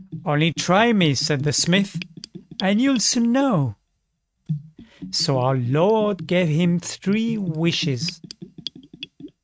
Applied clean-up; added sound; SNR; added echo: neural mask model RNNoise.